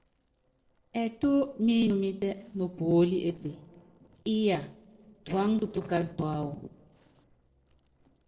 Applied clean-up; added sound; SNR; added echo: neural separator model SepFormer DNS4.